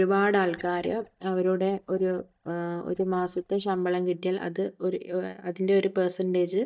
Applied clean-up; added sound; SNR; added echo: neural mask model DeepFilterNet 3.